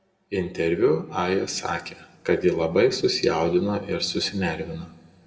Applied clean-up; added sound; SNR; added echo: none; none; none; reverberation time 0.8 s.